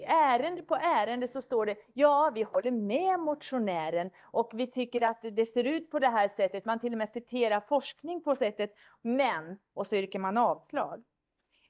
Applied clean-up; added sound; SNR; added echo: neural mask model DeepFilterNet 3.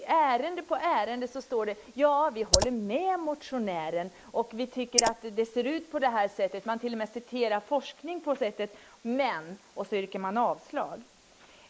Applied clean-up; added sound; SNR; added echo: neural mask model Resemble Enhance denoiser.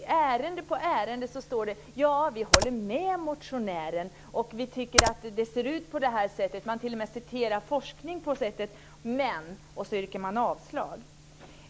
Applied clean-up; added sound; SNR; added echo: none; Computer keyboard; -1 dB; none.